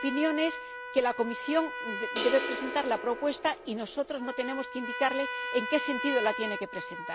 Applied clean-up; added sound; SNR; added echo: none; Crash cymbal + Trumpet; 6 dB; none.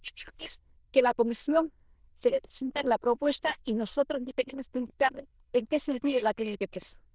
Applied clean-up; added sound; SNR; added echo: neural diffusion model UNIVERSE++.